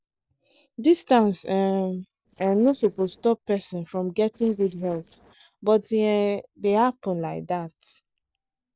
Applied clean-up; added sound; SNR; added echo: neural separator model SepFormer DNS4.